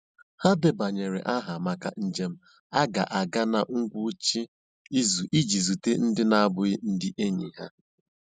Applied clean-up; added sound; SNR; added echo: none; none; none; none.